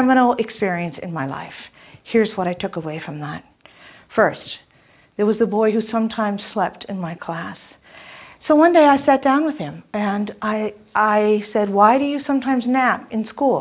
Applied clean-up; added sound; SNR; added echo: none; none; none; none.